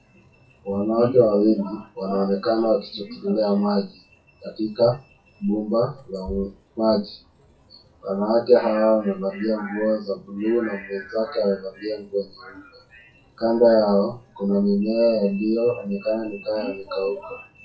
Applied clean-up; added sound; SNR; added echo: classical method WPE with log-MMSE.